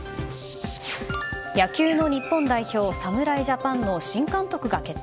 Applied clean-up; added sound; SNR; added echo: none; Bird; 17 dB; none.